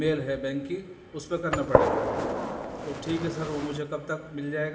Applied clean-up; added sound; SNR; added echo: none; Gunshot, gunfire; -4 dB; reverberation time 1.6 s.